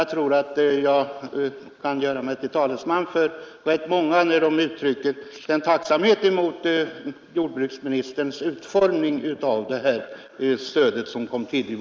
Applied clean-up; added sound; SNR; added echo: neural mask model Resemble Enhance denoiser.